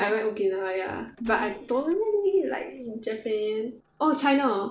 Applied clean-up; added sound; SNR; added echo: neural separator model SepFormer DNS4.